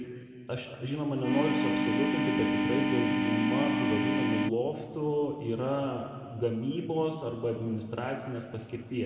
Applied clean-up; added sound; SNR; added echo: none; Organ; -4 dB; reverberation time 1.9 s.